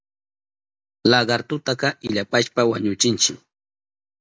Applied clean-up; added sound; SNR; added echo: none; none; none; none.